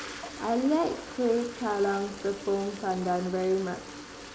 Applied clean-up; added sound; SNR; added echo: none; Toilet flush; 13 dB; none.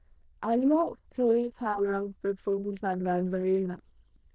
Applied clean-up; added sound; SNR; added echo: neural diffusion model UNIVERSE++.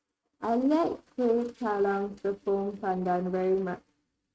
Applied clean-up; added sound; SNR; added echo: neural mask model RNNoise.